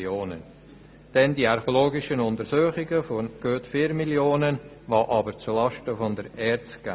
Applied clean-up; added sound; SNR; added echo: none; none; none; none.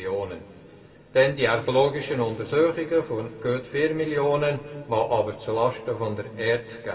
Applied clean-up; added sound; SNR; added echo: none; none; none; reverberation time 1.7 s.